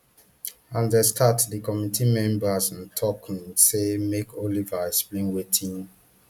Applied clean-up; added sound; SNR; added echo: none; none; none; none.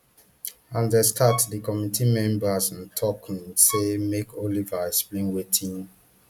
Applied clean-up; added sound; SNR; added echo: none; Bowed string instrument; 16 dB; none.